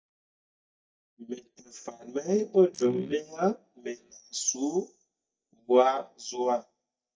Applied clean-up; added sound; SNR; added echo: neural mask model DeepFilterNet 3.